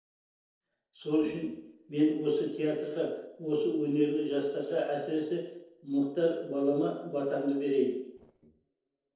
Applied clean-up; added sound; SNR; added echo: neural separator model SepFormer DNS4.